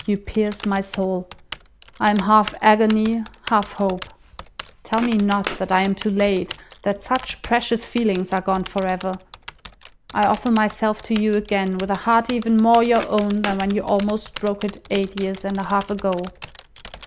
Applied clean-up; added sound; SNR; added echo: none; Walk, footsteps + Typing; 16 dB; none.